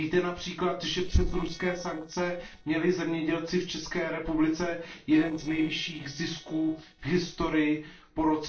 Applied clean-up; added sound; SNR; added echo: neural separator model SepFormer DNS4.